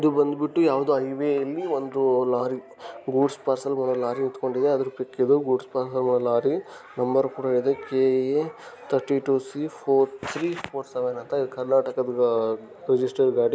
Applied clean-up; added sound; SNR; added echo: none; none; none; none.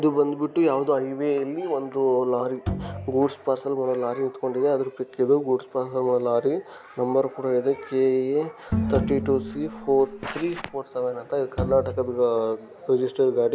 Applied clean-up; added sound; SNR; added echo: none; Bowed string instrument + Bowed string instrument; 8 dB; none.